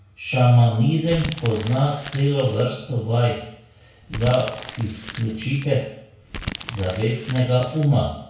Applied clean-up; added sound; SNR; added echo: none; Crumpling, crinkling; 13 dB; reverberation time 0.6 s.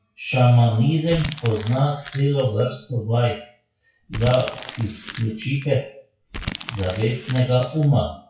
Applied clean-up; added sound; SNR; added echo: classical method WPE with log-MMSE.